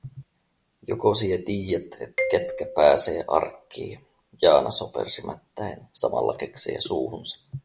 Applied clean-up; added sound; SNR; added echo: none; Marimba, xylophone; 10 dB; none.